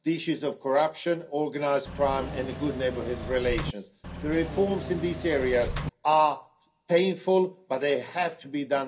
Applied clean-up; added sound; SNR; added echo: none; Engine / Mechanisms; 8 dB; reverberation time 0.3 s.